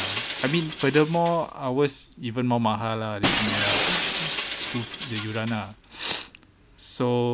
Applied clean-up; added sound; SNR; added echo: none; Shatter; 5 dB; none.